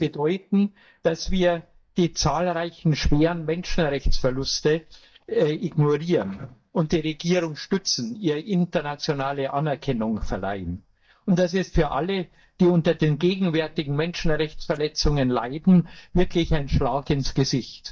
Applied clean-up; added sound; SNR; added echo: neural mask model DeepFilterNet 3.